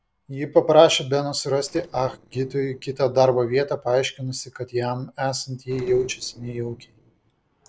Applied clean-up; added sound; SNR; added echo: neural separator model SepFormer DNS4.